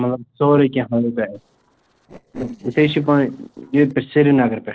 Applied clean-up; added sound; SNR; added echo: neural separator model SepFormer DNS4.